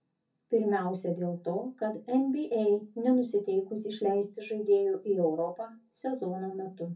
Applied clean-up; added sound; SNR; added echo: none; none; none; reverberation time 0.3 s.